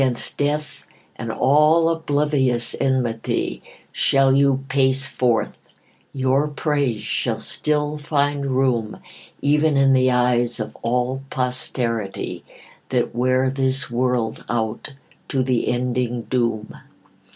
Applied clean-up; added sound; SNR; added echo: none; none; none; none.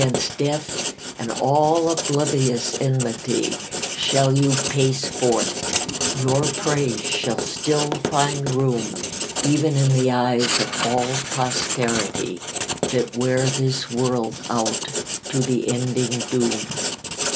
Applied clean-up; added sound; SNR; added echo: none; Writing; 5 dB; none.